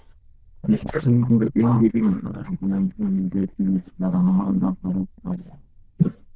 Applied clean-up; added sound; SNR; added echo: neural diffusion model UNIVERSE++.